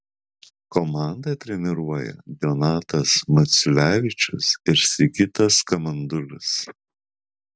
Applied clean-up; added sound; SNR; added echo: none; none; none; none.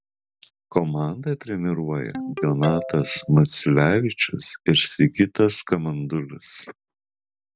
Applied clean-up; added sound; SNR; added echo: none; Ringtone; 17 dB; none.